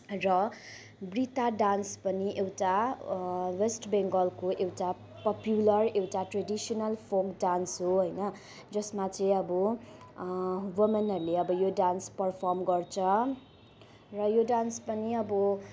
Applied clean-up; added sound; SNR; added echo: none; none; none; none.